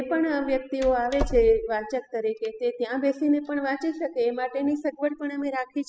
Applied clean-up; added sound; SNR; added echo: classical method spectral subtraction.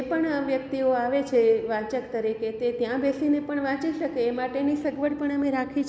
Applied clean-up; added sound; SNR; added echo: none; none; none; none.